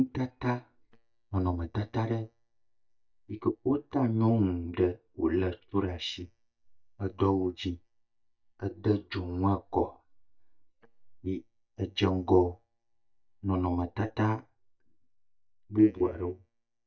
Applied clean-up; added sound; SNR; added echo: neural mask model DeepFilterNet 3.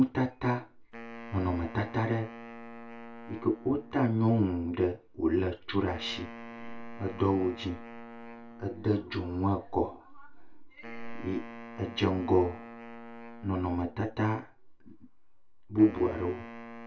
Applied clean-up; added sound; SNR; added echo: none; Wind instrument, woodwind instrument; 16 dB; reverberation time 0.2 s.